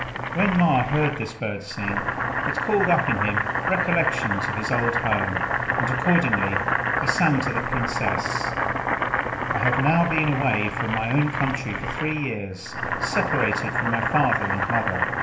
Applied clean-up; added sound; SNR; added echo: none; Boiling; 0 dB; reverberation time 0.8 s.